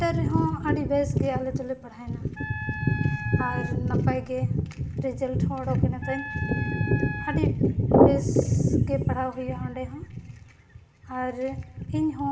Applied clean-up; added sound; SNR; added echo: none; Wind instrument, woodwind instrument; 11 dB; reverberation time 2.2 s.